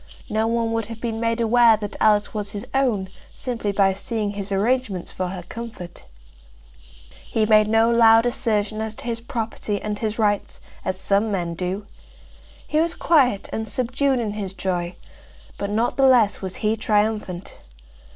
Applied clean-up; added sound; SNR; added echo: none; none; none; none.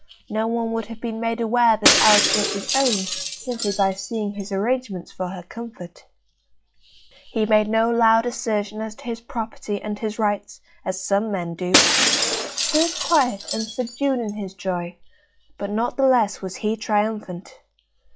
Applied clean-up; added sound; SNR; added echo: classical method log-MMSE.